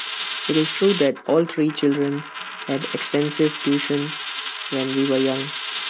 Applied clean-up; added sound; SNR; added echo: none; Coin (dropping); 7 dB; none.